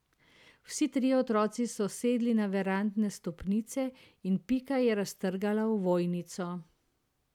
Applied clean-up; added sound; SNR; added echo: none; none; none; none.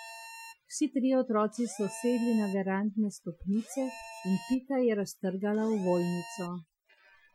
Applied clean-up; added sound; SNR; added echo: classical method Wiener filter.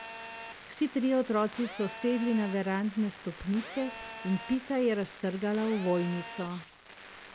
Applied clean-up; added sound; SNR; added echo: none; Telephone; 11 dB; none.